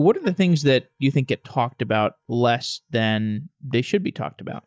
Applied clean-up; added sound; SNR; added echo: neural mask model DeepFilterNet 3.